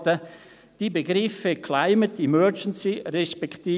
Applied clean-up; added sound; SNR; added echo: none; none; none; none.